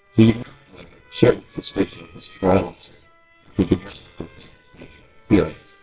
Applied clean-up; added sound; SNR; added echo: neural separator model SepFormer WHAMR!.